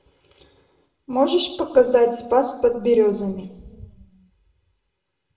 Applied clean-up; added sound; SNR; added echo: none; none; none; reverberation time 0.9 s.